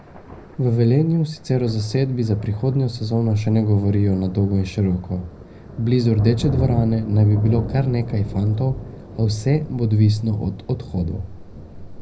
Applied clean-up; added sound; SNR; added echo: none; Thunder; 13 dB; reverberation time 0.4 s.